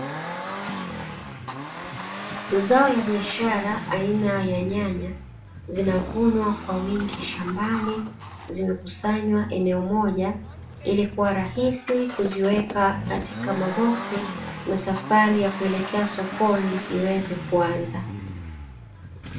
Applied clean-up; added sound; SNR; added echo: none; Accelerating, revving, vroom; 9 dB; reverberation time 0.3 s.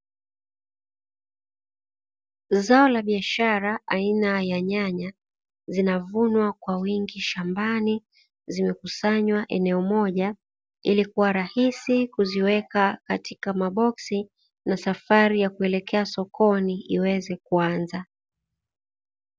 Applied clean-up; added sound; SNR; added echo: none; none; none; none.